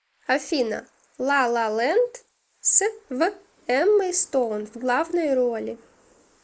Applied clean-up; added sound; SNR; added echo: neural mask model Resemble Enhance denoiser.